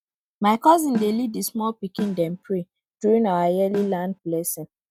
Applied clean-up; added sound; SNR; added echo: none; Snare drum; 10 dB; none.